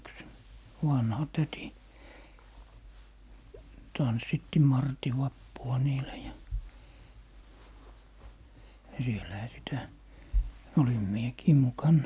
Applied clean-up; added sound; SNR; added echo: none; none; none; none.